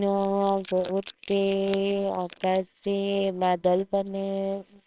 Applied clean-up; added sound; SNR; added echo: neural separator model SepFormer WHAMR!.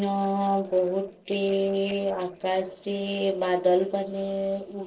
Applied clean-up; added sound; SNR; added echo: neural separator model SepFormer DNS4.